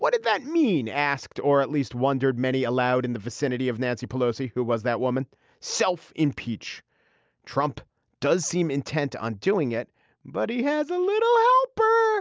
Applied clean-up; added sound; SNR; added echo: none; none; none; none.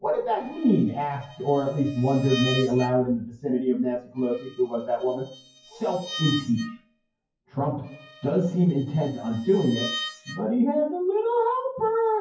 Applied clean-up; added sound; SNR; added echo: classical method WPE with log-MMSE.